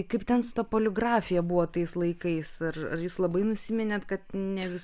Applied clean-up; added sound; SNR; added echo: none; none; none; none.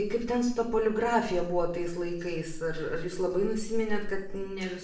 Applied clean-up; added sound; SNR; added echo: none; none; none; reverberation time 0.6 s.